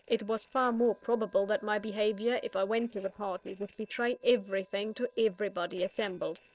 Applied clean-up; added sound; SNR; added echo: neural separator model SepFormer DNS4.